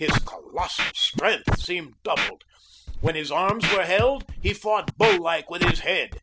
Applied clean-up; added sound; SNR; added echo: none; Scratching (performance technique); 3 dB; none.